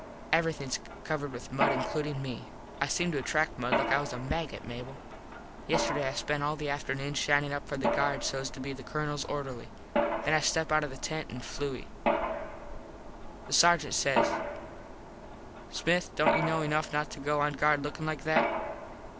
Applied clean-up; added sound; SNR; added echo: none; Mechanisms; 3 dB; none.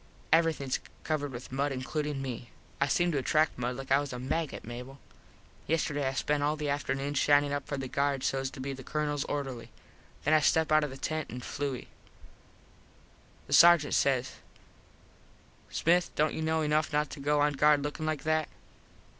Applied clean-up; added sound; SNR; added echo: none; none; none; none.